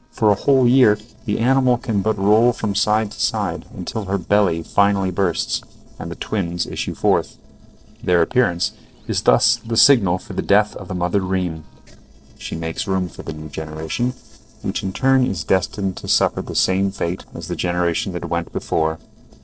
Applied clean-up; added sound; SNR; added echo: neural separator model SepFormer DNS4.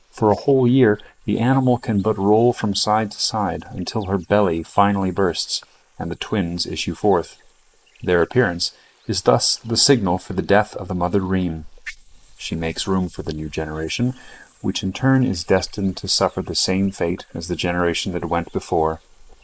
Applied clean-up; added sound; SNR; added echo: neural mask model Resemble Enhance denoiser.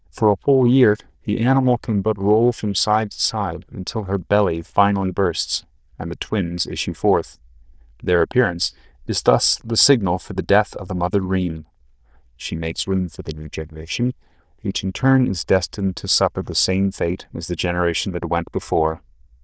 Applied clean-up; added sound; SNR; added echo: neural diffusion model UNIVERSE++.